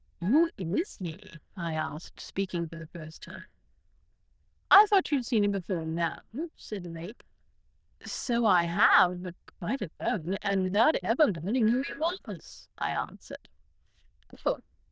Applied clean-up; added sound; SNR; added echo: neural diffusion model UNIVERSE++.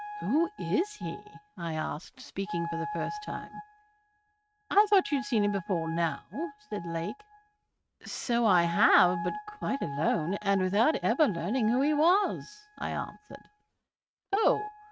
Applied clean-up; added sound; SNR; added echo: neural mask model RNNoise.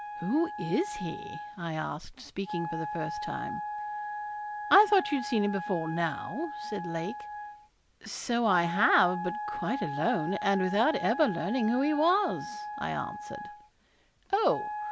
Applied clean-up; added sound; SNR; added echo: none; Wind instrument, woodwind instrument; 8 dB; none.